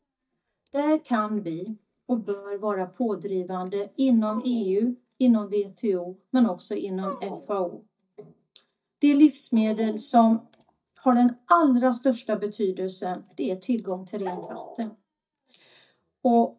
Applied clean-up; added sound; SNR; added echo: neural mask model DeepFilterNet 3.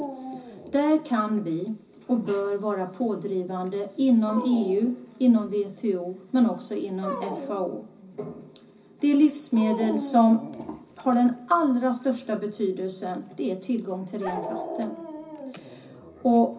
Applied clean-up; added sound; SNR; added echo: none; Dog; 14 dB; reverberation time 0.4 s.